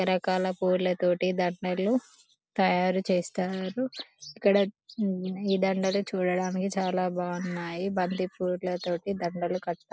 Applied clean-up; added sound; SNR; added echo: none; none; none; none.